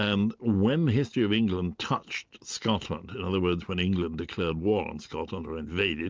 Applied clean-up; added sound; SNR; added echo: none; none; none; none.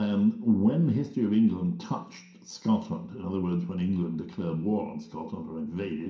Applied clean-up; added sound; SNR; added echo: none; none; none; reverberation time 0.5 s.